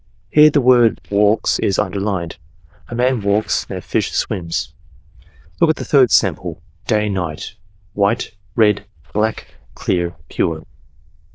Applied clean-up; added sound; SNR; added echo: neural diffusion model UNIVERSE++.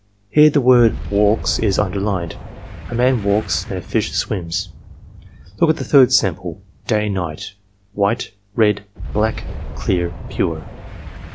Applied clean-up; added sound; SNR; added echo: none; Boom; 11 dB; none.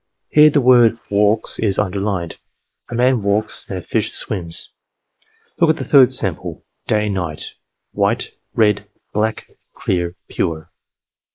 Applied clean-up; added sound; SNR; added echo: neural mask model Resemble Enhance denoiser.